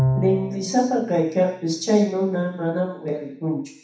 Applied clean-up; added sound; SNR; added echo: none; Bowed string instrument; 7 dB; reverberation time 0.7 s.